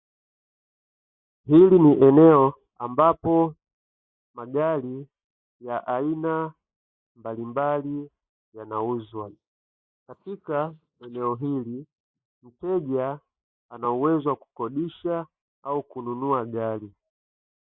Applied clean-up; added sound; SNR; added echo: neural mask model Resemble Enhance denoiser.